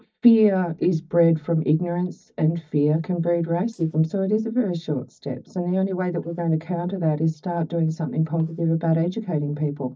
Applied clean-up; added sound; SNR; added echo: neural mask model DeepFilterNet 3.